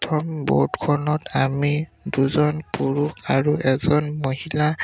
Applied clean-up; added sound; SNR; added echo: none; none; none; none.